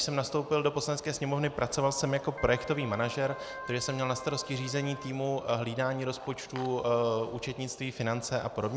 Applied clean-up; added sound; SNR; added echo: none; Organ; 14 dB; none.